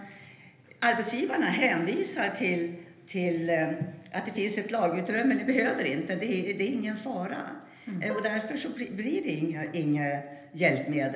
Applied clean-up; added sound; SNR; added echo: none; Plucked string instrument; 15 dB; reverberation time 0.8 s.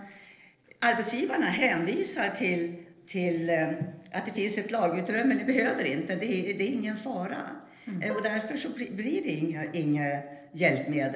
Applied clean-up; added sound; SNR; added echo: neural separator model SepFormer DNS4.